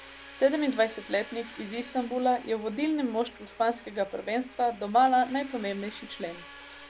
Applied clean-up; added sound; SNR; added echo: none; Domestic sounds, home sounds; 19 dB; none.